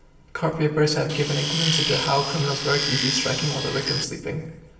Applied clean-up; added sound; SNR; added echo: none; Tools; 2 dB; reverberation time 0.9 s.